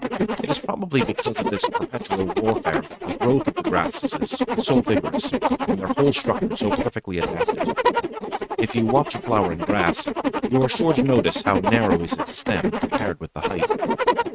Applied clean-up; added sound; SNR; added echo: neural mask model RNNoise.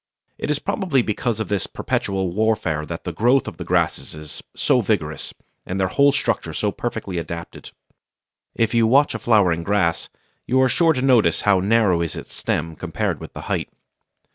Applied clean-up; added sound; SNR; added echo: none; none; none; none.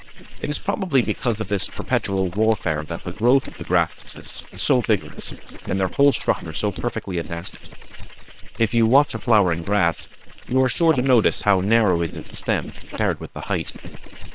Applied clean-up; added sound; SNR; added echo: neural separator model SepFormer WHAM!.